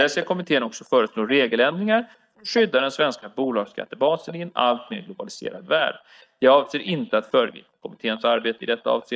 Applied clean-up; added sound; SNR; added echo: neural mask model DeepFilterNet 3.